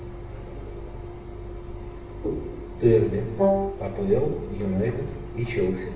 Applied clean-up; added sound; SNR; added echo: none; Wind instrument, woodwind instrument; -3 dB; reverberation time 0.9 s.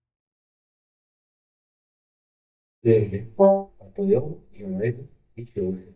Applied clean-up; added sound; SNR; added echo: neural mask model DeepFilterNet 3.